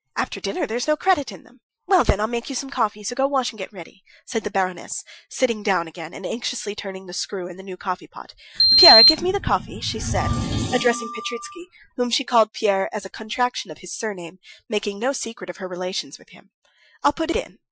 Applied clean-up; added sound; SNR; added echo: classical method Wiener filter.